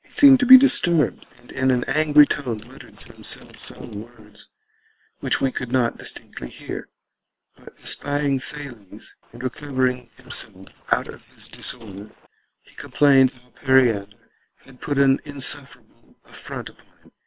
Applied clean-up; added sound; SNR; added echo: neural separator model SepFormer WHAM!.